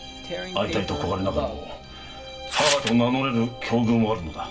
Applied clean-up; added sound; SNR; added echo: none; Tearing; 8 dB; reverberation time 0.3 s.